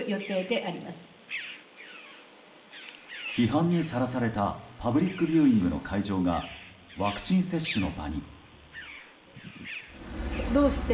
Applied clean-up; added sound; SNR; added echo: none; Bird vocalization, bird call, bird song; 16 dB; reverberation time 1.7 s.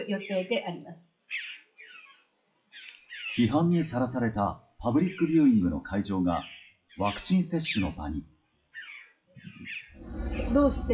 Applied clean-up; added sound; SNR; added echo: classical method WPE with log-MMSE.